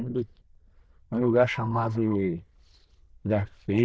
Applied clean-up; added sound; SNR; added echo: neural diffusion model UNIVERSE++.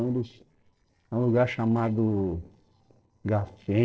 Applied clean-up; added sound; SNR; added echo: neural separator model SepFormer DNS4.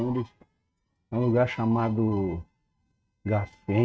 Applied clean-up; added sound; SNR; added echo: neural mask model RNNoise.